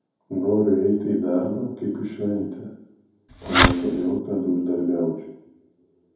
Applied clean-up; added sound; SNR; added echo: none; Fireworks; -3 dB; reverberation time 0.9 s.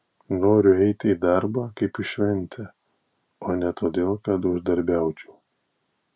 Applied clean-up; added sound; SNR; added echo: none; none; none; none.